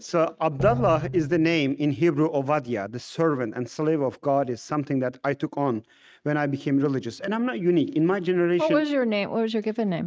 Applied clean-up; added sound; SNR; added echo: neural mask model RNNoise.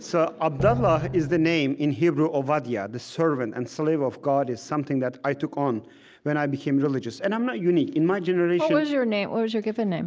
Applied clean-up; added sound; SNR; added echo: none; Drum; 6 dB; none.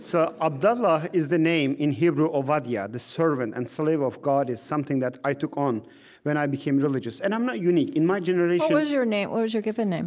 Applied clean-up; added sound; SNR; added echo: none; none; none; none.